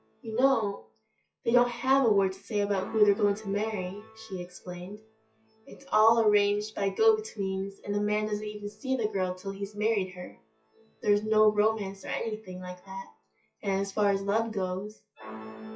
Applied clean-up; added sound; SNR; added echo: classical method WPE with log-MMSE.